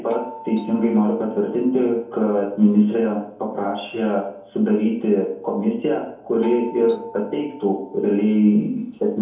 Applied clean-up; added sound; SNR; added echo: none; Doorbell; 19 dB; reverberation time 2.7 s.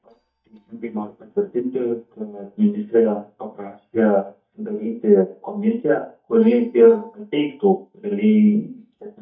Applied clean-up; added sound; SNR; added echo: neural mask model DeepFilterNet 3.